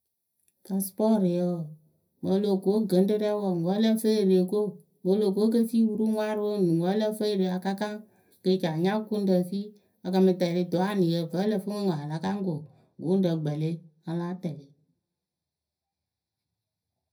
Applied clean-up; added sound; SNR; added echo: none; none; none; reverberation time 0.4 s.